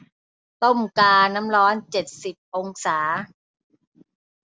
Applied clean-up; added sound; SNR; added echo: none; none; none; none.